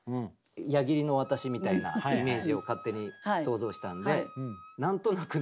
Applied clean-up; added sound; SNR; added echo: none; Wind instrument, woodwind instrument; 19 dB; none.